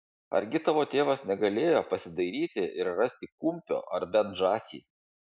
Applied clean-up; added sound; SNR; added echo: none; none; none; none.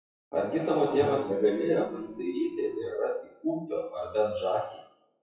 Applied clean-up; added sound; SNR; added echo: classical method WPE with log-MMSE.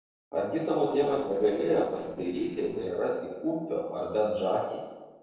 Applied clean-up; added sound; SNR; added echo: neural separator model SepFormer DNS4.